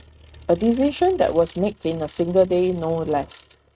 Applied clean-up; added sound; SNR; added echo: neural mask model RNNoise.